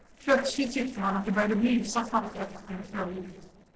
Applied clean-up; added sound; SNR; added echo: neural separator model SepFormer DNS4.